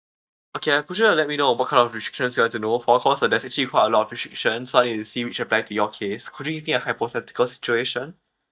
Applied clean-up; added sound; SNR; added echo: neural mask model DeepFilterNet 3.